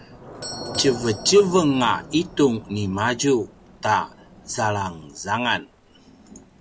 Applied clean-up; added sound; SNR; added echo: none; Thunder / Rain + Doorbell; 15 dB; none.